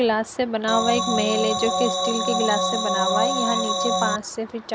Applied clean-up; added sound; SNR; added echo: none; Organ; -1 dB; none.